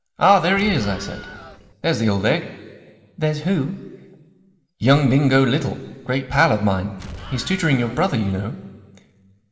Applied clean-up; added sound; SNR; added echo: none; Explosion; 15 dB; reverberation time 1.5 s.